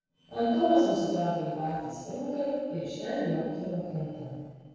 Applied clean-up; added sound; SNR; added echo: neural separator model SepFormer DNS4.